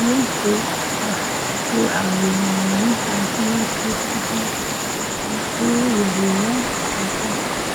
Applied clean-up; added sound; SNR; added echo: none; Water; 1 dB; none.